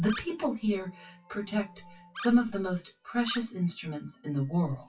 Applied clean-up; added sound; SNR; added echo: classical method WPE with log-MMSE.